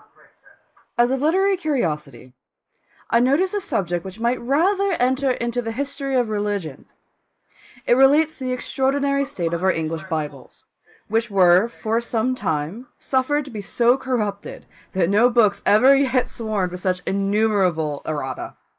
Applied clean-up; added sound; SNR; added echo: neural mask model Resemble Enhance denoiser.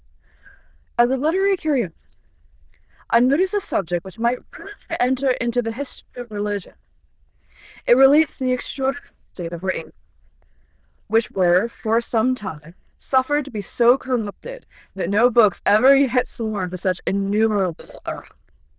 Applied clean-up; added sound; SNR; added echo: neural diffusion model UNIVERSE++.